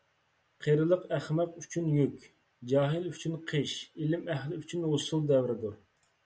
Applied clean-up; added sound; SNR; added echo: none; none; none; none.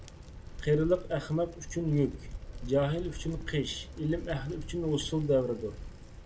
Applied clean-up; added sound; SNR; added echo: none; Bicycle; 10 dB; none.